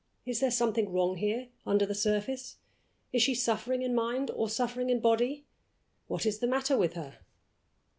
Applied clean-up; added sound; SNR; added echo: none; none; none; none.